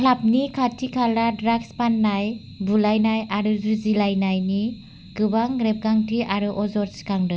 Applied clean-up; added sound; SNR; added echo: none; none; none; none.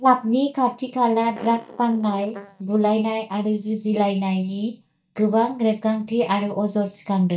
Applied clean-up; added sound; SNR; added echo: neural mask model DeepFilterNet 3.